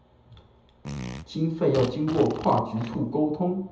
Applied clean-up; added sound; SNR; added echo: none; Fart; 11 dB; reverberation time 0.7 s.